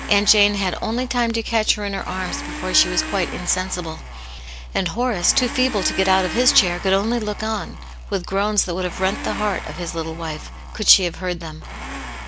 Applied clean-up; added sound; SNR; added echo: none; Domestic sounds, home sounds; 12 dB; none.